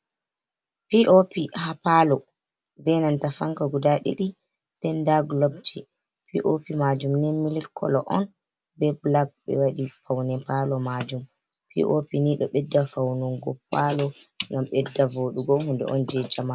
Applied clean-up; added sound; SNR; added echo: none; none; none; none.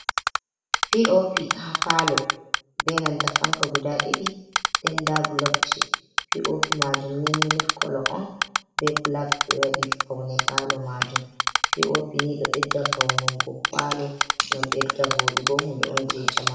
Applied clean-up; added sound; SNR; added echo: none; Typing; -2 dB; reverberation time 0.8 s.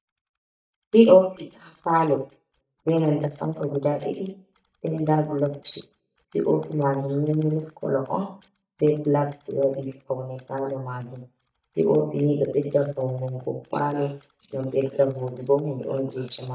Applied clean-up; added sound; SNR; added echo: neural mask model DeepFilterNet 3.